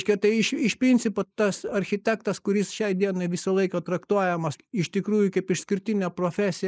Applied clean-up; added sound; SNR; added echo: neural mask model Resemble Enhance denoiser.